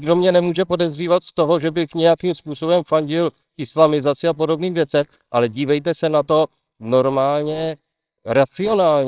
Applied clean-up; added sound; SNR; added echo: neural separator model SepFormer WHAMR!.